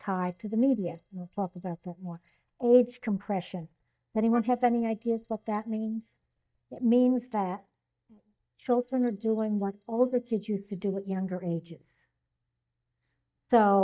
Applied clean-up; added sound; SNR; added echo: neural mask model DeepFilterNet 3.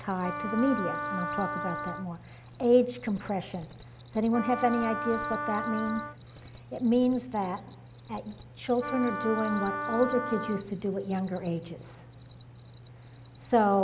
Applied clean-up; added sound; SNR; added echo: none; Cricket + Wind instrument, woodwind instrument; 8 dB; none.